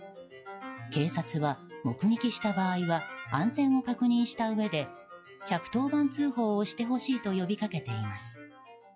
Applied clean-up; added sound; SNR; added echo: classical method log-MMSE.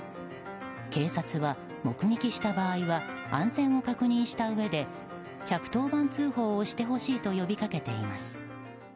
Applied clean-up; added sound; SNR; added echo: none; Brass instrument; 13 dB; none.